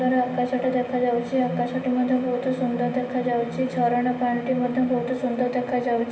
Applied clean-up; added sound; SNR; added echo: none; none; none; reverberation time 1.0 s.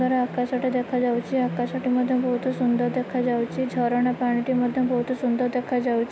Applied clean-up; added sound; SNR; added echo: none; none; none; none.